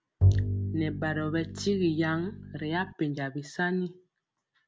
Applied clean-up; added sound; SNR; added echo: none; Bowed string instrument; -2 dB; none.